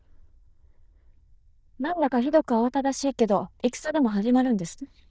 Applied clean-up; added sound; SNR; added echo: neural diffusion model UNIVERSE++.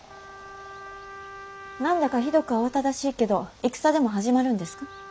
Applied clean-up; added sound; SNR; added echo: none; Trumpet; 19 dB; none.